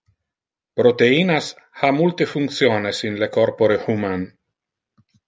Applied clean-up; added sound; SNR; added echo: none; none; none; none.